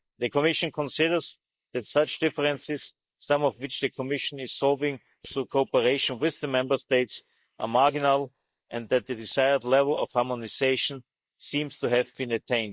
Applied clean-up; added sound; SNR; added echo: neural mask model Resemble Enhance denoiser.